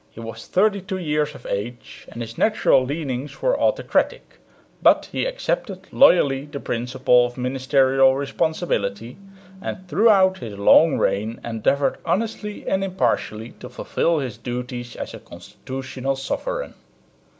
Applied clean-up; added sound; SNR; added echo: none; none; none; none.